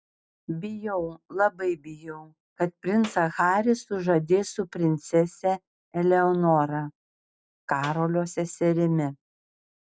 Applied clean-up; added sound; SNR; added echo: none; Clapping; 17 dB; none.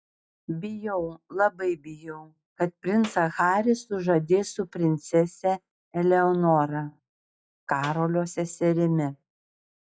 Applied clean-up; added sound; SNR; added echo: classical method log-MMSE.